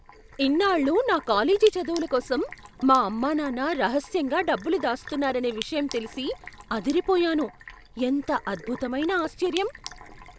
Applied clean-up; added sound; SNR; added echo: none; Sink (filling or washing); 18 dB; none.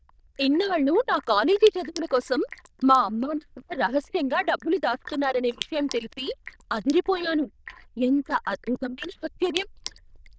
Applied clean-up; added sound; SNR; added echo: neural diffusion model UNIVERSE++.